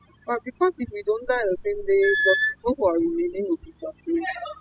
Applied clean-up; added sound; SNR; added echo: classical method spectral subtraction.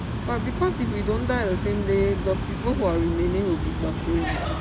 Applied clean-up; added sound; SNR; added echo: none; none; none; none.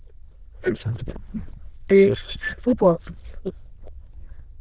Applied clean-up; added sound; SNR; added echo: neural diffusion model UNIVERSE++.